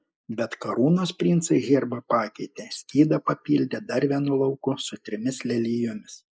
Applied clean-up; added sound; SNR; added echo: neural mask model Resemble Enhance denoiser.